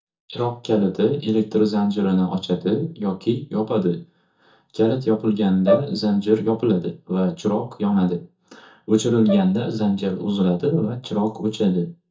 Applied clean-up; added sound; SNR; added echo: neural mask model DeepFilterNet 3.